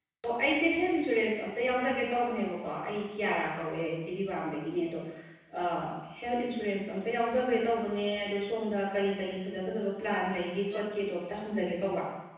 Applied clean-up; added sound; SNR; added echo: none; Bowed string instrument; 19 dB; reverberation time 1.1 s.